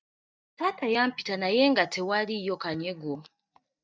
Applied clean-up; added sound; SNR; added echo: neural mask model DeepFilterNet 3.